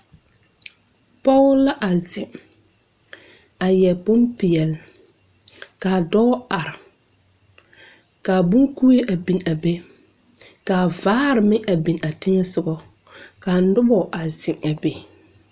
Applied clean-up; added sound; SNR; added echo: none; none; none; none.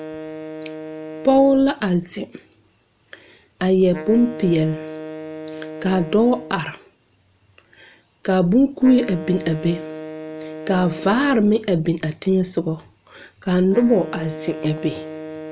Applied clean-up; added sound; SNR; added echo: none; Wind instrument, woodwind instrument; 14 dB; none.